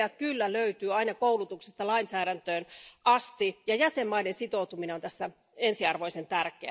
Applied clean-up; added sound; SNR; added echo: none; none; none; none.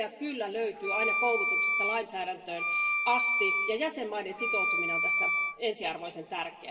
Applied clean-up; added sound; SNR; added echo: none; Wind instrument, woodwind instrument; -4 dB; reverberation time 2.3 s.